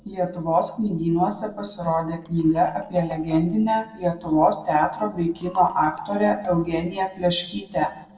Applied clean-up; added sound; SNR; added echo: neural separator model SepFormer DNS4.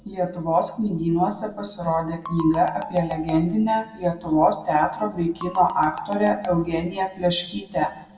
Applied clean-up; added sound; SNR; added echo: none; Marimba, xylophone; 13 dB; reverberation time 0.9 s.